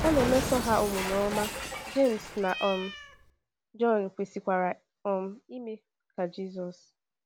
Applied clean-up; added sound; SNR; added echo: none; Cat; 8 dB; none.